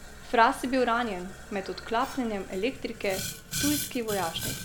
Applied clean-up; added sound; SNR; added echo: none; Boiling; 9 dB; none.